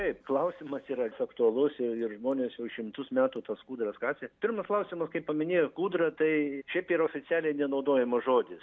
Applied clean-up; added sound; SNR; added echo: none; none; none; none.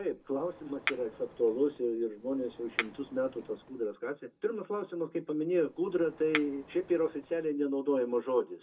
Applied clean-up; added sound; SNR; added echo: none; Chink, clink; -1 dB; reverberation time 0.2 s.